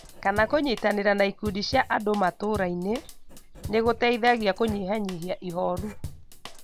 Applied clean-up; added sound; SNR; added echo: none; Drum / Drum kit + Writing; 14 dB; none.